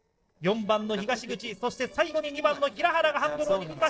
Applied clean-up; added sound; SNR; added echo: neural separator model SepFormer DNS4.